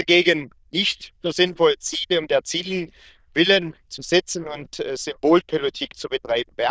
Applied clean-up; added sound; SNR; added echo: neural diffusion model UNIVERSE++.